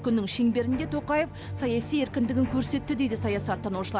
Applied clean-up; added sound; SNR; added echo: none; none; none; none.